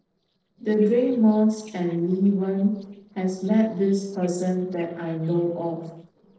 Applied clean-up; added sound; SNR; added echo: neural separator model SepFormer DNS4.